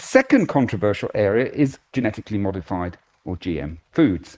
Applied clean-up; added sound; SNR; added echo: neural mask model Resemble Enhance denoiser.